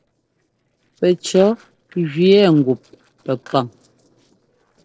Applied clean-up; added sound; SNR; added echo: neural separator model SepFormer DNS4.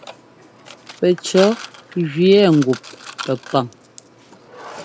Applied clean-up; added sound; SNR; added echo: none; Mechanisms; 16 dB; none.